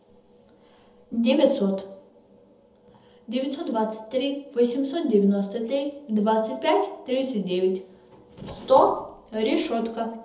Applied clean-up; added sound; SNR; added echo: none; none; none; reverberation time 0.7 s.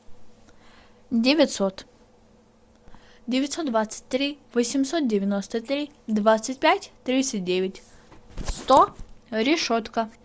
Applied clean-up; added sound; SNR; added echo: none; none; none; none.